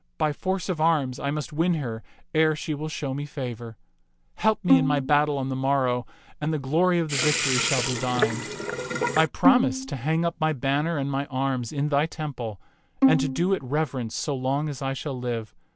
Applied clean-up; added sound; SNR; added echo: none; Sink (filling or washing) / Water tap, faucet + Bowed string instrument; 2 dB; none.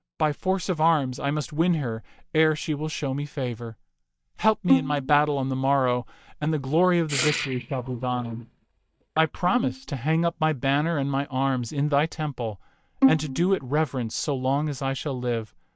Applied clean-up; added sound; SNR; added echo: neural mask model DeepFilterNet 3.